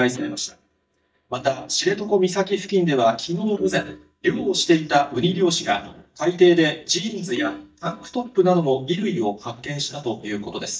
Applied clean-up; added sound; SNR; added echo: neural mask model DeepFilterNet 3.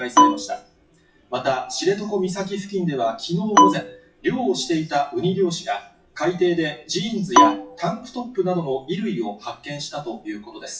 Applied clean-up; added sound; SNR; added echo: classical method WPE with log-MMSE.